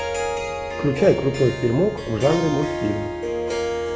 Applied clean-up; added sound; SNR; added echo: none; Harp; 4 dB; none.